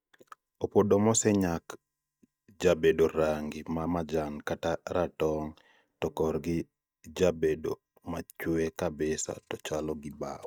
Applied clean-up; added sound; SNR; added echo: neural mask model DeepFilterNet 3.